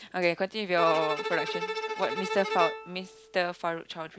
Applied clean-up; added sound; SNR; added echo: none; Bowed string instrument; 5 dB; none.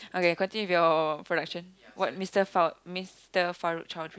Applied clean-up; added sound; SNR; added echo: none; none; none; none.